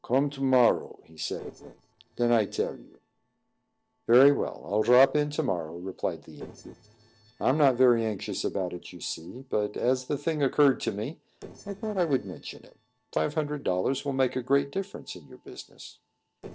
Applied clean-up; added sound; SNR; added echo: neural separator model SepFormer DNS4.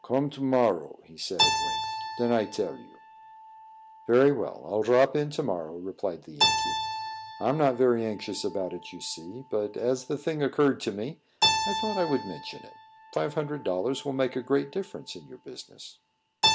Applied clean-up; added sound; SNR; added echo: none; Keyboard (musical); 5 dB; none.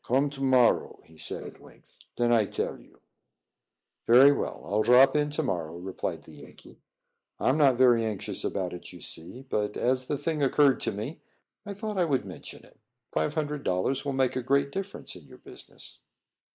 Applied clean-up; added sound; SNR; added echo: neural mask model Resemble Enhance denoiser.